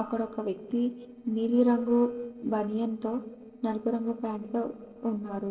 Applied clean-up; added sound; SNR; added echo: neural separator model SepFormer DNS4.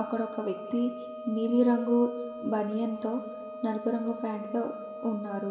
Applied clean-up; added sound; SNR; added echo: none; Wind instrument, woodwind instrument; 11 dB; reverberation time 1.6 s.